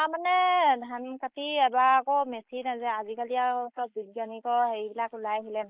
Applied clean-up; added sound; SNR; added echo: neural mask model Resemble Enhance denoiser.